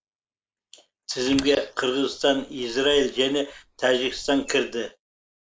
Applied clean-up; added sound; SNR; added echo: neural mask model Resemble Enhance denoiser.